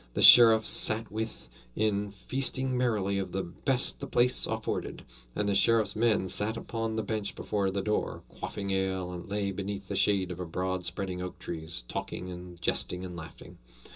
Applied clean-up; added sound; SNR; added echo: none; none; none; reverberation time 0.2 s.